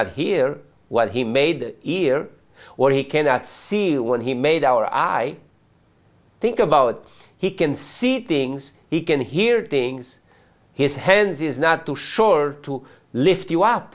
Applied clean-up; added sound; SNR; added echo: none; none; none; none.